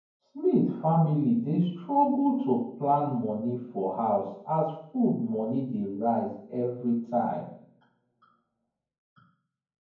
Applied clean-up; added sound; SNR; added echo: none; none; none; reverberation time 0.9 s.